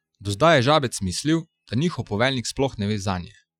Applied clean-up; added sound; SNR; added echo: classical method Wiener filter.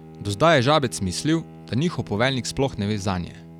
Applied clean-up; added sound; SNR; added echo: none; Bowed string instrument; 18 dB; none.